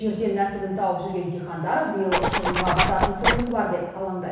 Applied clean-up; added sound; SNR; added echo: none; Zipper (clothing); -2 dB; reverberation time 1.1 s.